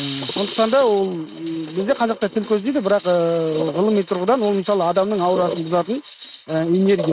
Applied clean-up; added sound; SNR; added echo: neural mask model RNNoise.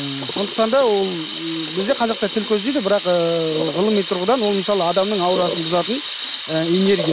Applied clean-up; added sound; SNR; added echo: none; Sink (filling or washing) / Water tap, faucet; 8 dB; none.